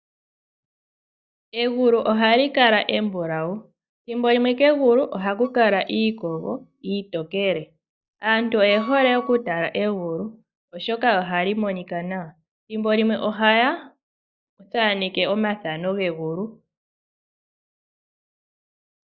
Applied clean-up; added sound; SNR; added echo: neural mask model DeepFilterNet 3.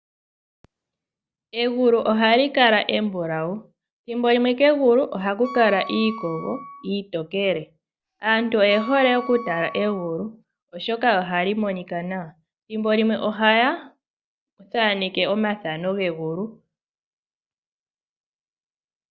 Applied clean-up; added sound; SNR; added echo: none; Wind instrument, woodwind instrument; 14 dB; none.